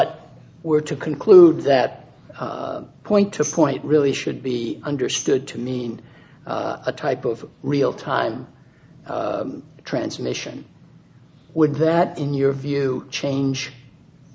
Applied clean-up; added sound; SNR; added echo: none; Tambourine; 16 dB; none.